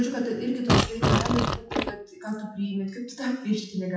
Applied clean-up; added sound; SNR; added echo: classical method WPE with log-MMSE.